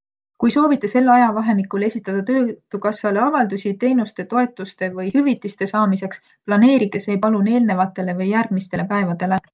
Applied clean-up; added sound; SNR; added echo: none; none; none; none.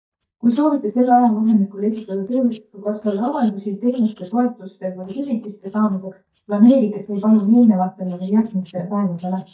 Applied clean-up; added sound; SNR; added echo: neural mask model DeepFilterNet 3.